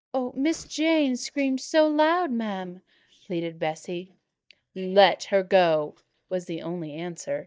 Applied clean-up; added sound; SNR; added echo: neural mask model DeepFilterNet 3.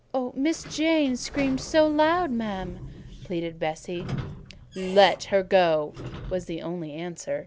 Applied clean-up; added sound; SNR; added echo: none; Squeak / Sliding door; 15 dB; none.